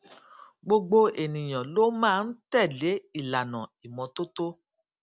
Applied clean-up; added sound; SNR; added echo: none; none; none; none.